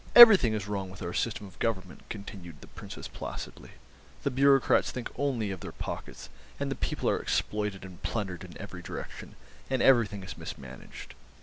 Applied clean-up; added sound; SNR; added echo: none; none; none; none.